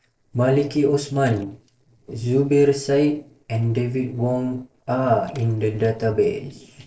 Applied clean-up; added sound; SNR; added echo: neural separator model SepFormer DNS4.